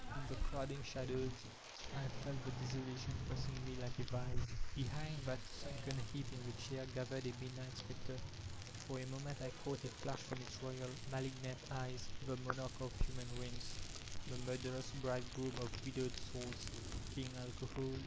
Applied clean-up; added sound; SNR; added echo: neural mask model Resemble Enhance denoiser.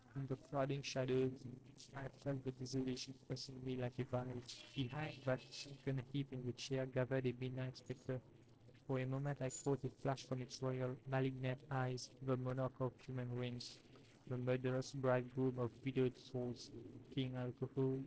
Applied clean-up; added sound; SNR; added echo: neural separator model SepFormer DNS4.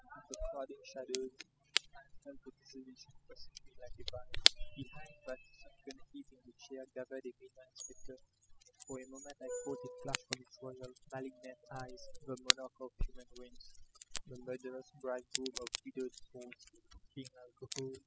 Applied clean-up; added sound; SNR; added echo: classical method spectral subtraction.